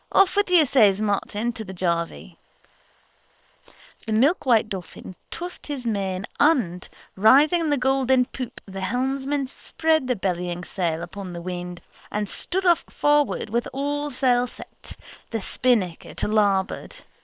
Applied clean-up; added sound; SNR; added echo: neural separator model SepFormer WHAM!.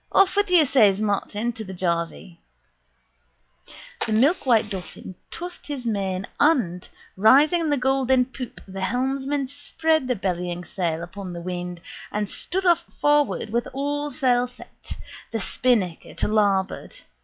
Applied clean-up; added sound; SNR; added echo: classical method log-MMSE.